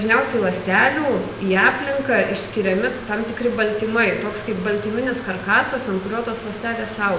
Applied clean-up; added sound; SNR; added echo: none; Mechanical fan; 15 dB; reverberation time 0.8 s.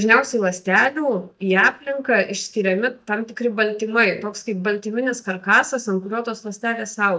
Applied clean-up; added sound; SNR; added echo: neural mask model DeepFilterNet 3.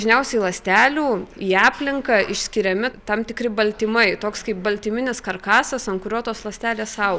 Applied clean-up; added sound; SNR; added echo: none; none; none; none.